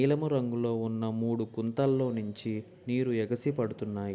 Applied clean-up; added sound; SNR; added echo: none; none; none; none.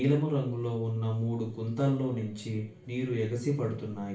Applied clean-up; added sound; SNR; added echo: none; none; none; reverberation time 0.3 s.